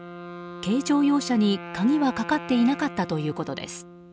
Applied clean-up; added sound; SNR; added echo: none; Wind instrument, woodwind instrument; 13 dB; none.